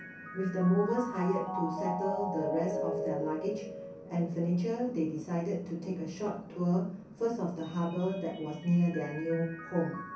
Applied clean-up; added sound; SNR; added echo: none; Mallet percussion; 9 dB; reverberation time 0.6 s.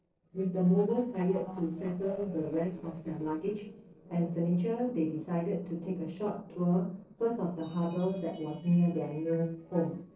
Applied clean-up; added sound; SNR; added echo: neural separator model SepFormer DNS4.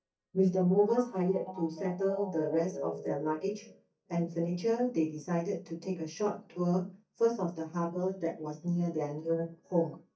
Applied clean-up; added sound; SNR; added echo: neural mask model DeepFilterNet 3.